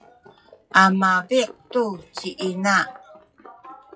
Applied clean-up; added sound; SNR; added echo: classical method WPE with log-MMSE.